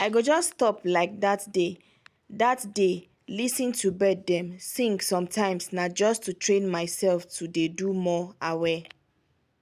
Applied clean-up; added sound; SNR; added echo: none; none; none; none.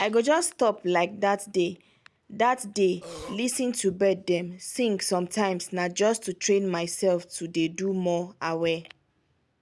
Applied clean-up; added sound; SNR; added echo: none; Burping, eructation; 14 dB; none.